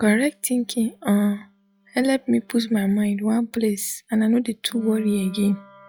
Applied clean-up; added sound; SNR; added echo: classical method log-MMSE.